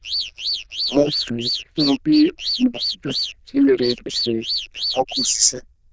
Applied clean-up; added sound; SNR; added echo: neural diffusion model UNIVERSE++.